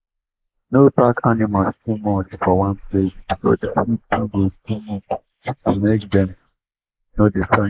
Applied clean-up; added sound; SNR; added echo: neural mask model Resemble Enhance denoiser.